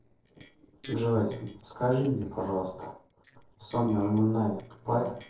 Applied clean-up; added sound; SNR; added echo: neural separator model SepFormer DNS4.